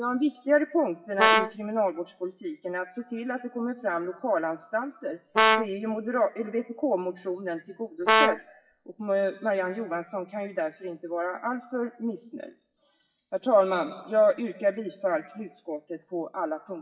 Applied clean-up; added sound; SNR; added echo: classical method WPE with log-MMSE.